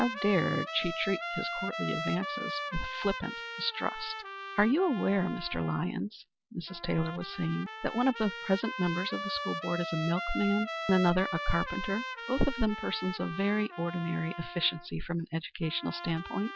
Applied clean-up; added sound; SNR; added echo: none; Trumpet; 8 dB; none.